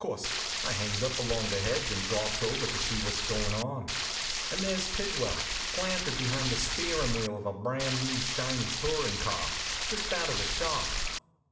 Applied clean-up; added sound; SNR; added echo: none; Stream; -2 dB; reverberation time 0.9 s.